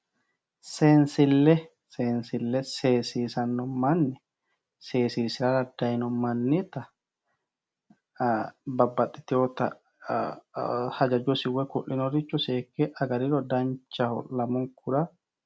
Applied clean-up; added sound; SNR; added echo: none; none; none; none.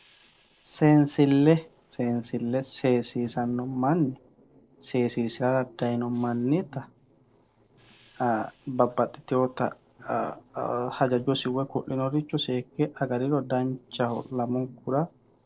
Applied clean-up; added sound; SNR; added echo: neural separator model SepFormer DNS4.